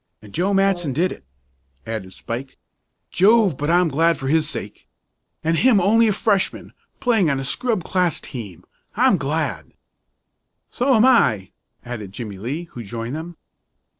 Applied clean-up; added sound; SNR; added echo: neural separator model SepFormer DNS4.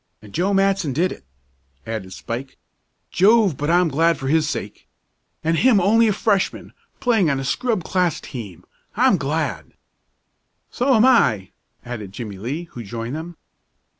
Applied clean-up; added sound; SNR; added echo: none; none; none; none.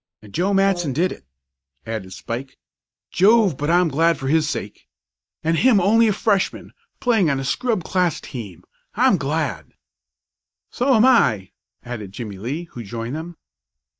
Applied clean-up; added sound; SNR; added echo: neural mask model DeepFilterNet 3.